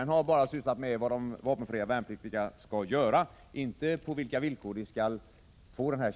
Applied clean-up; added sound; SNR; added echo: none; none; none; none.